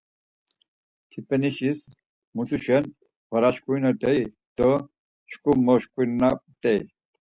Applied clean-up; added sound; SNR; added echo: none; none; none; none.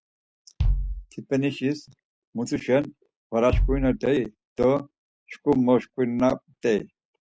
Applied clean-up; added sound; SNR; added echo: none; Bass drum; 4 dB; none.